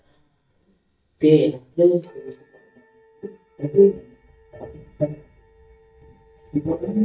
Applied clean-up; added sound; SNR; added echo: neural mask model DeepFilterNet 3.